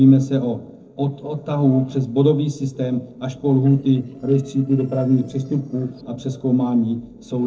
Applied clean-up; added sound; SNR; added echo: neural separator model SepFormer DNS4.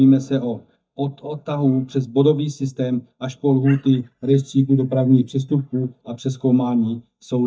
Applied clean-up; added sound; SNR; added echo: neural mask model DeepFilterNet 3.